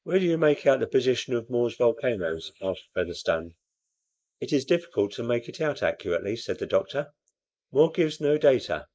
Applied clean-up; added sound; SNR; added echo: neural mask model Resemble Enhance denoiser.